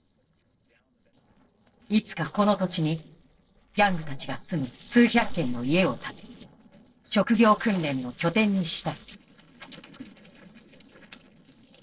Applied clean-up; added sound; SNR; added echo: neural separator model SepFormer DNS4.